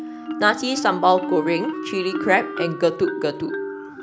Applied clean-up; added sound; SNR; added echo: none; Marimba, xylophone + Wind instrument, woodwind instrument; 7 dB; none.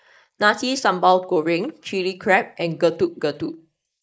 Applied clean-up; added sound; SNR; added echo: neural mask model Resemble Enhance denoiser.